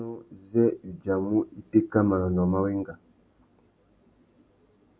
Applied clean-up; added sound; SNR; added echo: none; none; none; none.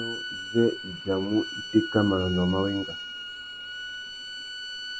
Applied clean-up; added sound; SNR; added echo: none; Bowed string instrument; 8 dB; none.